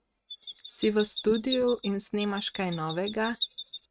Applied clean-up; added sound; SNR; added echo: neural mask model RNNoise.